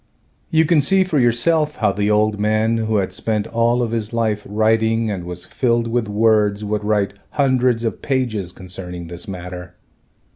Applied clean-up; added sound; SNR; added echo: none; none; none; none.